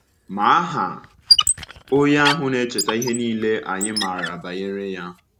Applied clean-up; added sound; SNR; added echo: none; Squeak; 4 dB; none.